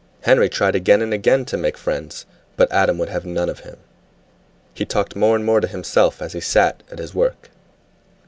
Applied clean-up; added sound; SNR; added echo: none; none; none; none.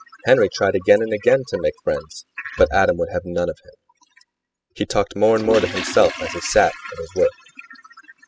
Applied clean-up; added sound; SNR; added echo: classical method spectral subtraction.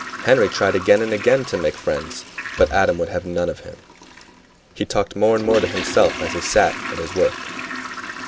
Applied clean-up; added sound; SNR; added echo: none; Toilet flush; 11 dB; none.